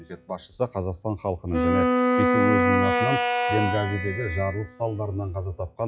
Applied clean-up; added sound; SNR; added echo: classical method log-MMSE.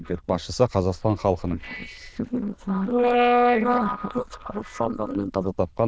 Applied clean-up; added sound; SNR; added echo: neural diffusion model UNIVERSE++.